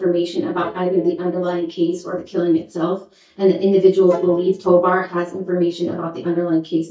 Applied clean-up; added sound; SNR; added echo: neural mask model DeepFilterNet 3.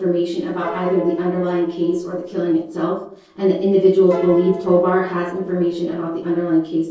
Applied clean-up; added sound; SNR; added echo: neural separator model SepFormer DNS4.